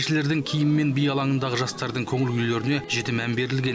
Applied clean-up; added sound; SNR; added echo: none; none; none; none.